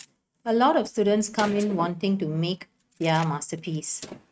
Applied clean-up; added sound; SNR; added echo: neural mask model RNNoise.